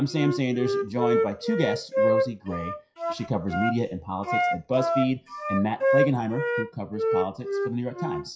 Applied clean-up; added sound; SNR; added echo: classical method WPE with log-MMSE.